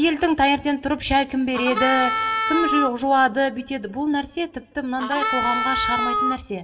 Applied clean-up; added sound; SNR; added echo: none; Harmonica; 1 dB; reverberation time 0.3 s.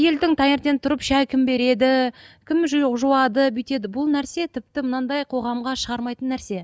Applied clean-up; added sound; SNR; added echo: none; none; none; none.